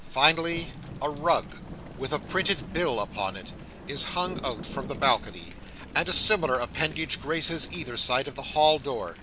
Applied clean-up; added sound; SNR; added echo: none; Thunder / Rain; 14 dB; none.